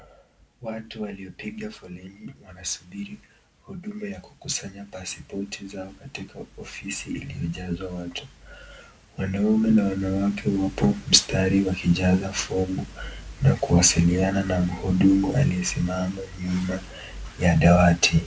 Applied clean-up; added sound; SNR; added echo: none; none; none; none.